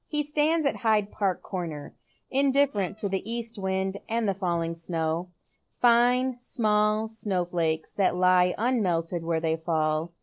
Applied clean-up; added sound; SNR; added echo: neural separator model SepFormer DNS4.